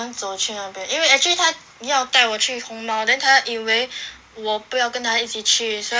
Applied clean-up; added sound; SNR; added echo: none; none; none; none.